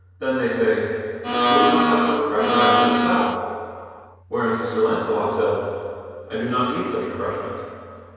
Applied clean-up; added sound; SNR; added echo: none; Domestic sounds, home sounds; -5 dB; reverberation time 2.2 s.